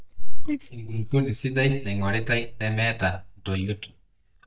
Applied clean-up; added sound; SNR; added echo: neural mask model DeepFilterNet 3.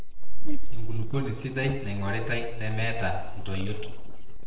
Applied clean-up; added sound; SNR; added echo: neural separator model SepFormer DNS4.